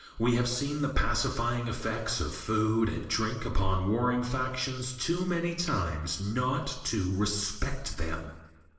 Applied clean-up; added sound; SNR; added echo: none; none; none; reverberation time 1.0 s.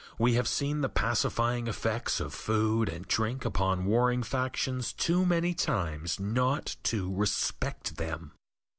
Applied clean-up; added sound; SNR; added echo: none; none; none; none.